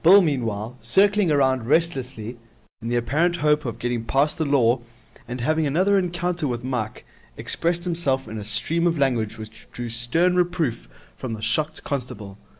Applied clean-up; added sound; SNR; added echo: none; none; none; none.